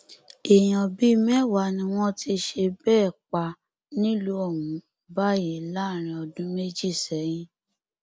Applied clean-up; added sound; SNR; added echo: none; none; none; none.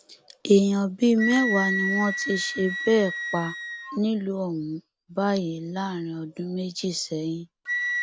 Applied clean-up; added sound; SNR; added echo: none; Wind instrument, woodwind instrument; 7 dB; none.